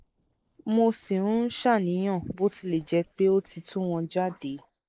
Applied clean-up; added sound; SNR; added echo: neural mask model Resemble Enhance denoiser.